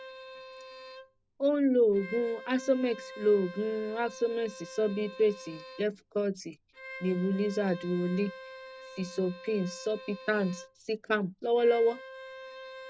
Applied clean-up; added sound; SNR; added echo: none; Bowed string instrument; 16 dB; none.